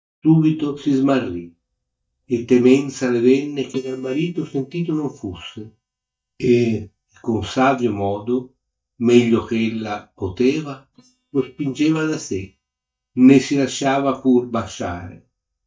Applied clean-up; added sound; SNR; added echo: neural mask model DeepFilterNet 3.